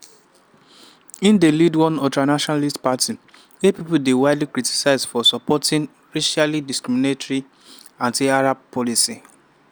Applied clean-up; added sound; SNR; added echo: none; none; none; none.